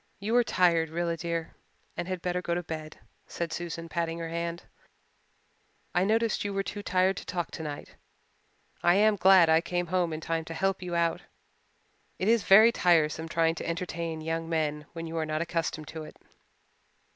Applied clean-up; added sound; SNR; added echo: none; none; none; none.